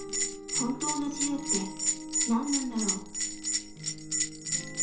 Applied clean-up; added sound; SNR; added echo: none; Bell; -3 dB; reverberation time 0.6 s.